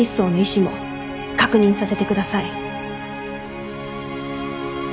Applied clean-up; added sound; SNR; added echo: none; none; none; none.